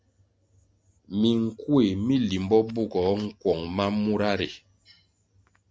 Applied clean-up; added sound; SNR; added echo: none; none; none; none.